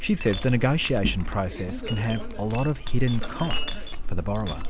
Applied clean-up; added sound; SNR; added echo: none; Chink, clink; 1 dB; none.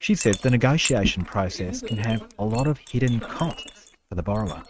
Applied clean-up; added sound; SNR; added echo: neural mask model RNNoise.